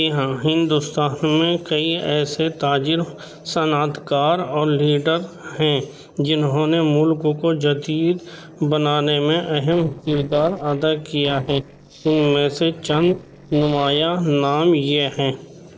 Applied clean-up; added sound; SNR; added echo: neural separator model SepFormer DNS4.